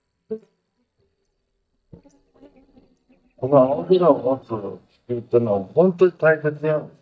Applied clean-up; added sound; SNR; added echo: neural mask model DeepFilterNet 3.